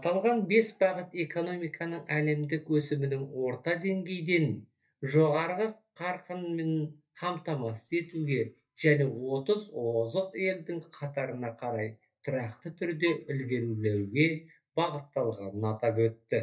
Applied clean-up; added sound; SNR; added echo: neural mask model DeepFilterNet 3.